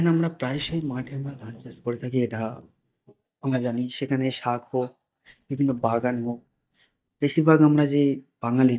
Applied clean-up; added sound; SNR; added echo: neural mask model DeepFilterNet 3.